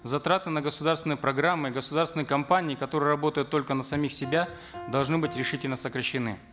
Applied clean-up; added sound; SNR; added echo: none; Piano; 20 dB; none.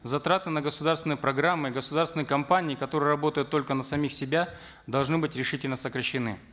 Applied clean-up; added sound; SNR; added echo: none; none; none; none.